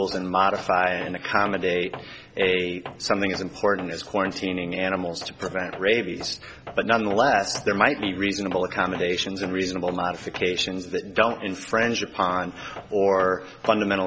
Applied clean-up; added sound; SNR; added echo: none; Tools; 18 dB; none.